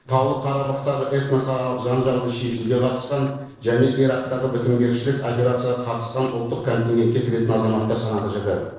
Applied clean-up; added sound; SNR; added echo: neural separator model SepFormer DNS4.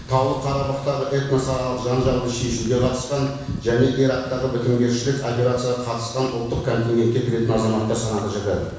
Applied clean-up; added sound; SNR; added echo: none; Wind / Ocean; 14 dB; reverberation time 1.1 s.